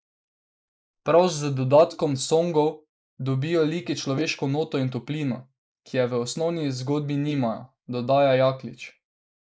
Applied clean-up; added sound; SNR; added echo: neural mask model Resemble Enhance denoiser.